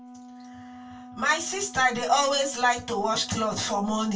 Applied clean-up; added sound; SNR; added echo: none; Wind instrument, woodwind instrument; 17 dB; reverberation time 0.2 s.